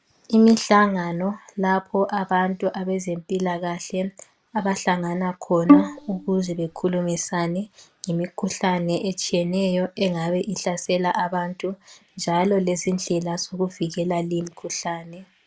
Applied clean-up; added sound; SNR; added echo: none; Bowed string instrument; -3 dB; none.